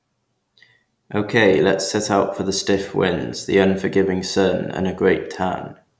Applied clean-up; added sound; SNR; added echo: none; none; none; none.